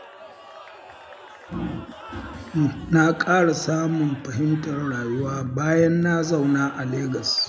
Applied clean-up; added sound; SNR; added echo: none; Crowd / Cheering; 20 dB; none.